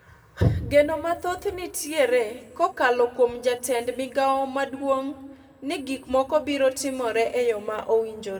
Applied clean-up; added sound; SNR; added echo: none; none; none; reverberation time 1.3 s.